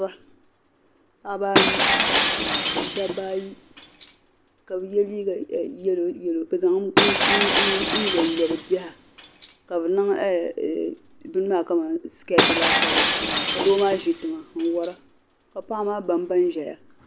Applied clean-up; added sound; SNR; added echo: none; Shatter; 1 dB; none.